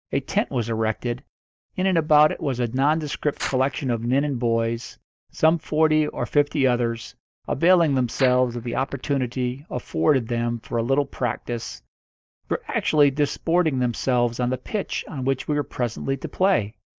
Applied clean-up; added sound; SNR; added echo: neural mask model DeepFilterNet 3.